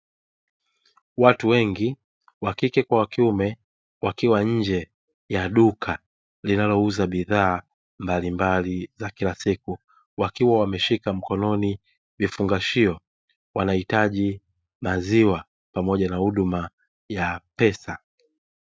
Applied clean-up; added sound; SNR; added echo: none; none; none; none.